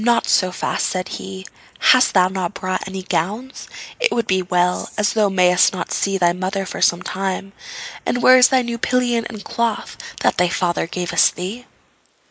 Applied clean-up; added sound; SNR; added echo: neural mask model Resemble Enhance denoiser.